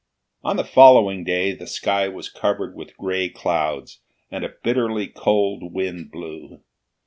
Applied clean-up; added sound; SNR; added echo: none; none; none; none.